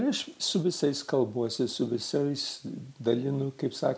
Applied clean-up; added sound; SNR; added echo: none; none; none; none.